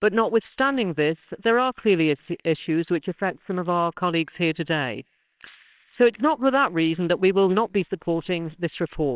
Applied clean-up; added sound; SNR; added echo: neural separator model SepFormer WHAMR!.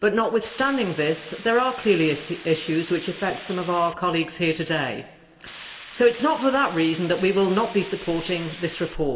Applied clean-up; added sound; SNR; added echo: none; Hiss; 17 dB; reverberation time 2.7 s.